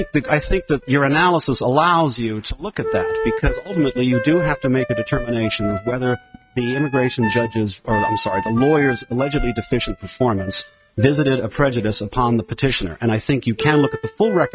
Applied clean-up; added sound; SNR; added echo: neural mask model RNNoise.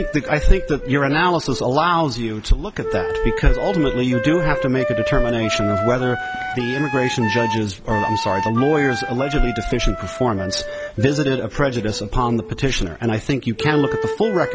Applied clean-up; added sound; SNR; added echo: none; Wind instrument, woodwind instrument; 7 dB; none.